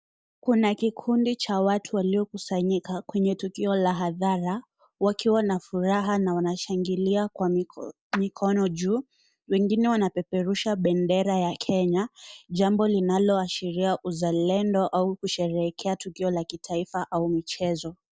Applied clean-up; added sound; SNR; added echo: neural mask model DeepFilterNet 3.